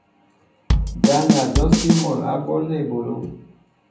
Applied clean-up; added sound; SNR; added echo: none; Drum kit; -3 dB; reverberation time 0.6 s.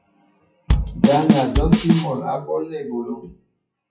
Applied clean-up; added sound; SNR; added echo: classical method WPE with log-MMSE.